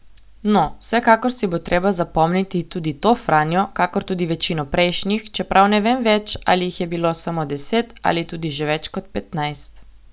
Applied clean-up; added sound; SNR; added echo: none; none; none; none.